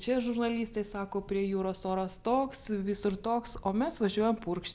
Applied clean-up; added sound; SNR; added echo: none; none; none; none.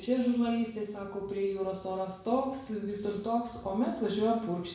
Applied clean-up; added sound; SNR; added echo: none; none; none; reverberation time 0.7 s.